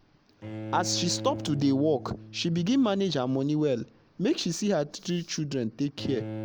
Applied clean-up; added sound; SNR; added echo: none; Bowed string instrument; 12 dB; none.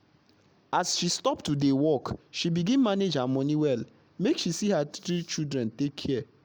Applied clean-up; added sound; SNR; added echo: none; none; none; none.